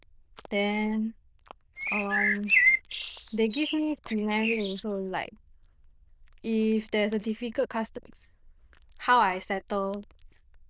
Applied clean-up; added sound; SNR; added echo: neural diffusion model UNIVERSE++.